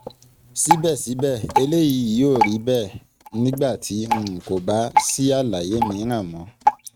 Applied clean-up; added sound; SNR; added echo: neural mask model RNNoise.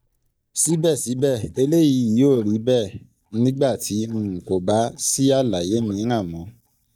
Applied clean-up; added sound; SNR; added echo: neural mask model DeepFilterNet 3.